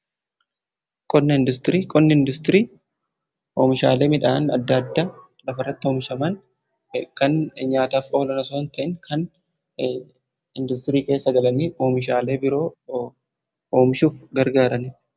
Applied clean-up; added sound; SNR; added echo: none; none; none; none.